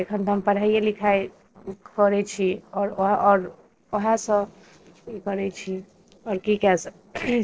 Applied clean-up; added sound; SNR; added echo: neural separator model SepFormer DNS4.